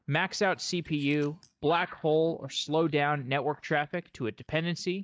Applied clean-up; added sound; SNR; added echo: neural mask model DeepFilterNet 3.